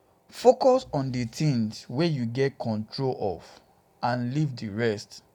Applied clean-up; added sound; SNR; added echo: none; none; none; none.